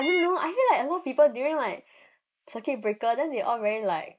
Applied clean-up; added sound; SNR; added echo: neural mask model Resemble Enhance denoiser.